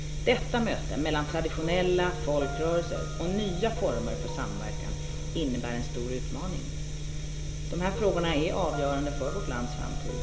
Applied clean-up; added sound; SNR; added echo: none; Piano; 15 dB; reverberation time 0.9 s.